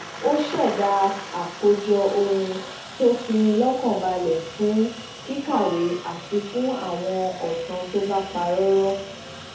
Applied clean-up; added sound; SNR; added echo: none; Aircraft; 14 dB; reverberation time 0.5 s.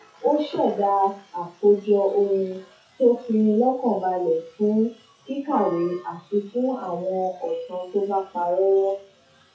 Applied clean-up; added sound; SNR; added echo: classical method WPE with log-MMSE.